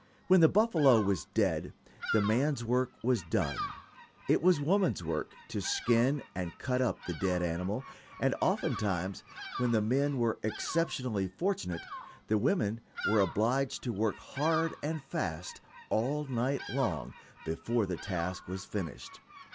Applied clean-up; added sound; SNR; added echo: none; Bird vocalization, bird call, bird song; 14 dB; none.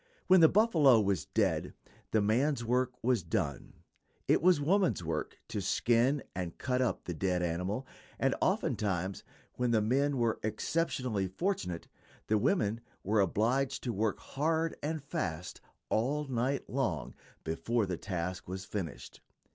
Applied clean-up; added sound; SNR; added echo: none; none; none; none.